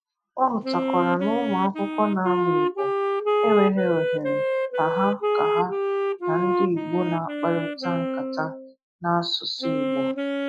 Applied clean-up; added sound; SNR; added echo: classical method Wiener filter.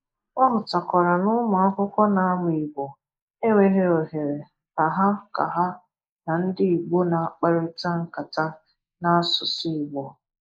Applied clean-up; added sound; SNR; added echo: neural mask model Resemble Enhance denoiser.